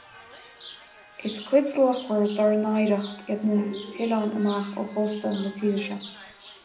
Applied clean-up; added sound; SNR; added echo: none; Chirp, tweet; 19 dB; reverberation time 0.5 s.